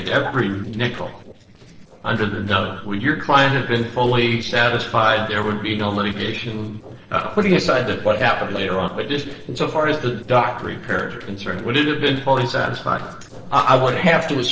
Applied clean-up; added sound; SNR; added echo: neural separator model SepFormer DNS4.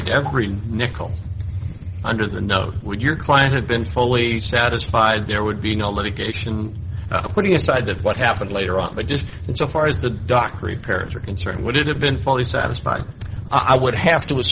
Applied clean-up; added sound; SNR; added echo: none; none; none; none.